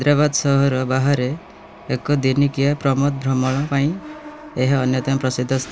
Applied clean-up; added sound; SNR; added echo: none; Mechanisms; 19 dB; none.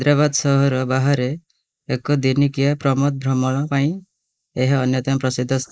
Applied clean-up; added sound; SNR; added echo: neural mask model Resemble Enhance denoiser.